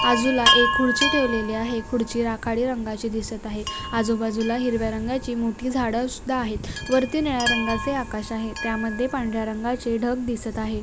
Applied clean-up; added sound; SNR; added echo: none; Chime; 4 dB; none.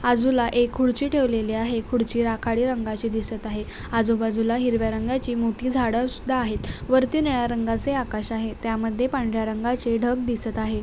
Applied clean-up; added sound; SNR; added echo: none; none; none; none.